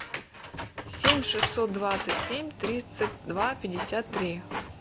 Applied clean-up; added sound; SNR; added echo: none; Printer; 1 dB; none.